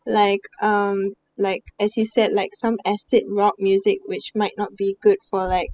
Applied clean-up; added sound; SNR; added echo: classical method spectral subtraction.